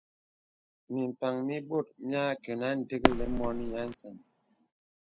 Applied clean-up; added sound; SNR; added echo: none; Fireworks; -5 dB; none.